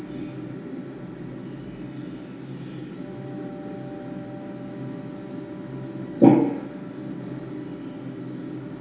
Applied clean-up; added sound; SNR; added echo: none; Wind instrument, woodwind instrument; 17 dB; reverberation time 0.8 s.